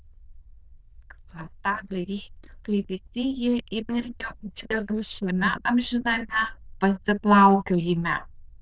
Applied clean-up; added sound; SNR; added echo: neural diffusion model UNIVERSE++.